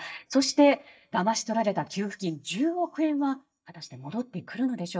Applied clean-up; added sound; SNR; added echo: neural mask model DeepFilterNet 3.